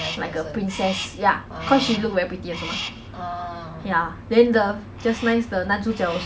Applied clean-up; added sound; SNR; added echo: none; Crow; 13 dB; none.